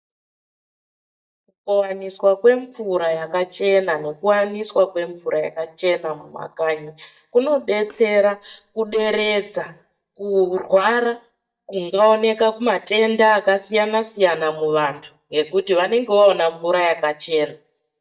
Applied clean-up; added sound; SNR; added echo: neural mask model DeepFilterNet 3.